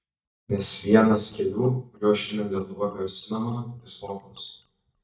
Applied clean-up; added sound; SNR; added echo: neural mask model DeepFilterNet 3.